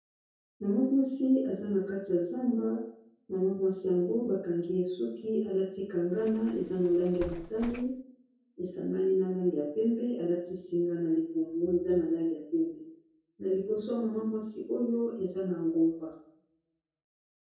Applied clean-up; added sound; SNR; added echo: none; Bus; 15 dB; reverberation time 0.6 s.